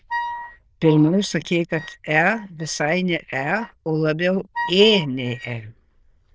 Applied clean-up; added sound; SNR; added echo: neural diffusion model UNIVERSE++.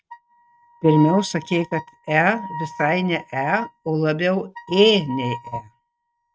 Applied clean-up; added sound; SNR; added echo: neural mask model RNNoise.